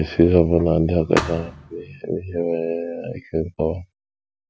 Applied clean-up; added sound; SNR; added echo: none; Thump, thud; 9 dB; none.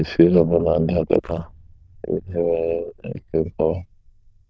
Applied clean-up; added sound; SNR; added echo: neural diffusion model UNIVERSE++.